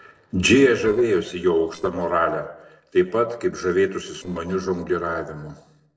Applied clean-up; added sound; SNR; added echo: neural separator model SepFormer DNS4.